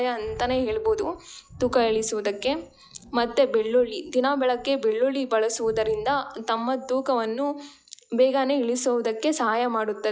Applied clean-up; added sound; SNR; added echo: classical method log-MMSE.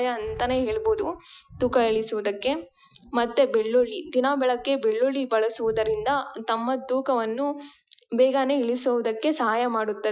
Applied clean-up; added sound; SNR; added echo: classical method Wiener filter.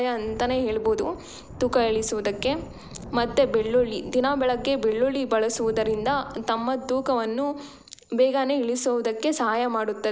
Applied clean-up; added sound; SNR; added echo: none; Thunder; 18 dB; none.